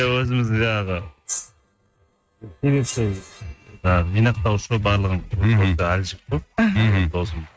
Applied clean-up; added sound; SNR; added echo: neural mask model RNNoise.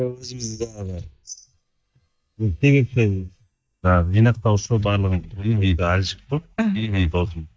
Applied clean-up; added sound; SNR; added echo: neural mask model DeepFilterNet 3.